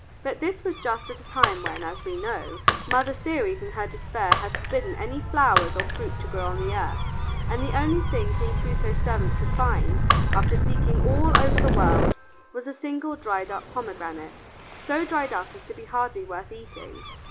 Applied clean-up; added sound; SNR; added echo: none; Gull, seagull / Waves, surf / Siren + Shatter; -4 dB; none.